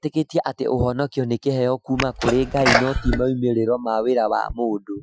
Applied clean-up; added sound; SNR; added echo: classical method Wiener filter.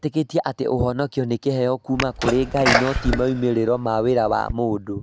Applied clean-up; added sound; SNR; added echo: none; Sneeze; 4 dB; none.